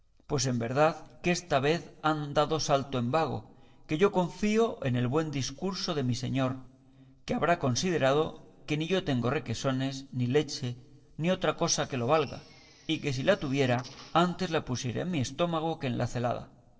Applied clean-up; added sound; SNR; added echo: neural separator model SepFormer DNS4.